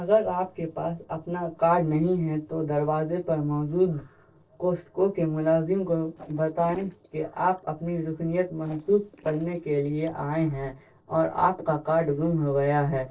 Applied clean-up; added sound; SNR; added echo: neural separator model SepFormer DNS4.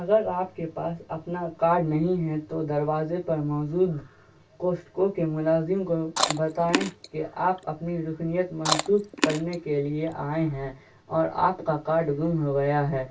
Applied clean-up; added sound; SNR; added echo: none; Chewing, mastication; 3 dB; reverberation time 0.2 s.